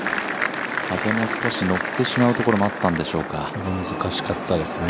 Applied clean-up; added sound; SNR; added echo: none; none; none; none.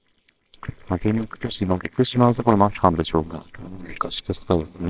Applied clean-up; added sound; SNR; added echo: neural separator model SepFormer WHAMR!.